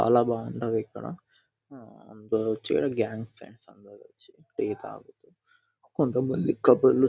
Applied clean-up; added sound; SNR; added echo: none; none; none; none.